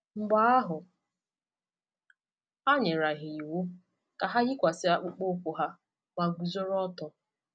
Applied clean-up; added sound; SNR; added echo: none; none; none; none.